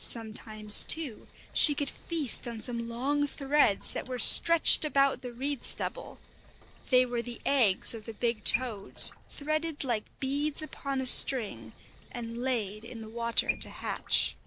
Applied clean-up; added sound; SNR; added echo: none; Sink (filling or washing) / Water tap, faucet; 16 dB; none.